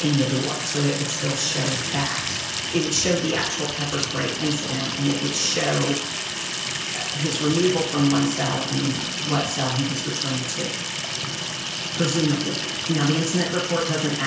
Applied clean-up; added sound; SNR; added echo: none; Sink (filling or washing) / Water tap, faucet; 3 dB; reverberation time 0.5 s.